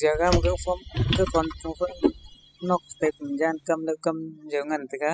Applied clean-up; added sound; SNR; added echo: classical method spectral subtraction.